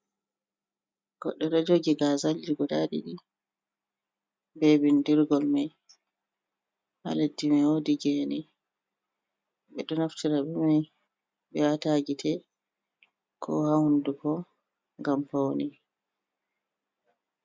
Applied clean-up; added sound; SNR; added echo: none; none; none; none.